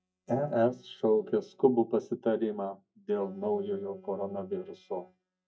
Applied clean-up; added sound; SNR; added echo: neural mask model DeepFilterNet 3.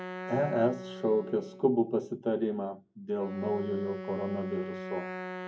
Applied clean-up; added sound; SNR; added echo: none; Wind instrument, woodwind instrument; 10 dB; reverberation time 0.3 s.